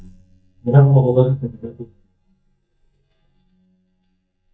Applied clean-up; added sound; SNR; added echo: neural mask model DeepFilterNet 3.